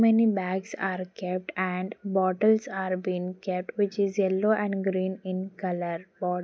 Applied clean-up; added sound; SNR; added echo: none; none; none; none.